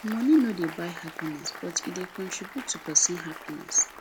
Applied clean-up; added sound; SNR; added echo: none; Applause; 13 dB; none.